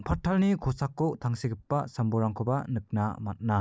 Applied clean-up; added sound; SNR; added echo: none; none; none; none.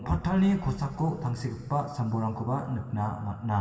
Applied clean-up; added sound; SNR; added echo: none; none; none; reverberation time 2.6 s.